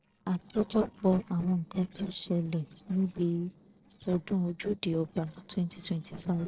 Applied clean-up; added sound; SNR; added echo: neural separator model SepFormer DNS4.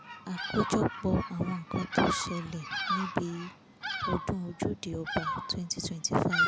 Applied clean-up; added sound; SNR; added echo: none; Bird vocalization, bird call, bird song; 4 dB; none.